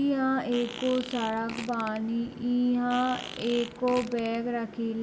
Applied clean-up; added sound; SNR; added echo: none; Fart; 14 dB; none.